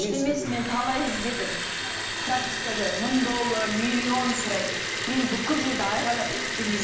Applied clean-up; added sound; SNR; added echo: none; Liquid; 2 dB; reverberation time 1.0 s.